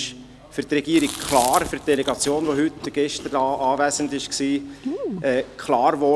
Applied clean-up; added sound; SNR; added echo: none; Chewing, mastication; 11 dB; none.